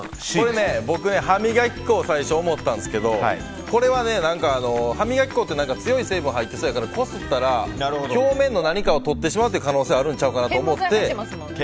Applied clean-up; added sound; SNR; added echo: none; Sink (filling or washing) / Water tap, faucet; 20 dB; none.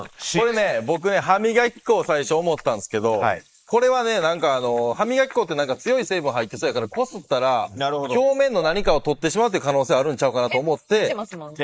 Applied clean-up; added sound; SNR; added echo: neural mask model Resemble Enhance denoiser.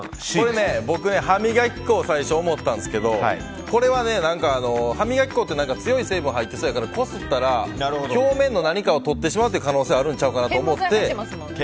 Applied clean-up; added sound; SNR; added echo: none; none; none; none.